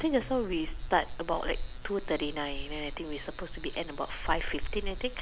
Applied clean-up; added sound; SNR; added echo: none; Cricket; 4 dB; none.